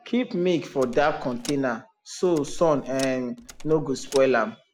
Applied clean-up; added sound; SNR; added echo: none; Door; 13 dB; none.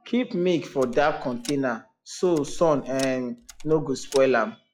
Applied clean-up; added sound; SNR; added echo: classical method log-MMSE.